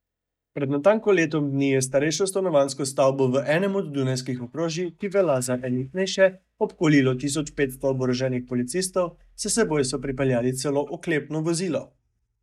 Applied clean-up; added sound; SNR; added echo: neural mask model DeepFilterNet 3.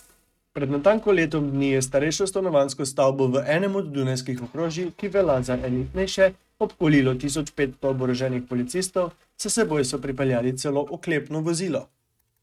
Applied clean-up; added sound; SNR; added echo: neural mask model RNNoise.